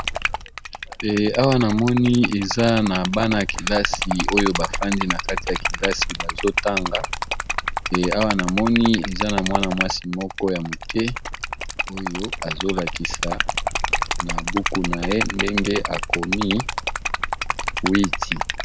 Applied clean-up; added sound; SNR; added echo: none; Liquid; 2 dB; none.